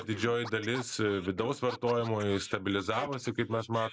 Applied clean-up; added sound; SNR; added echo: neural mask model Resemble Enhance denoiser.